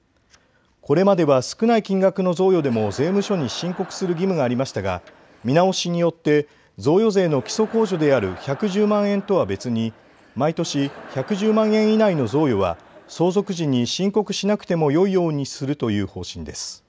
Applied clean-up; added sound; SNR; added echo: none; Crowd; 20 dB; none.